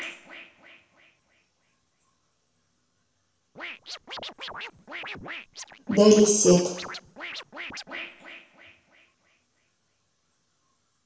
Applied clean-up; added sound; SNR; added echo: none; Scratching (performance technique); 14 dB; reverberation time 0.7 s.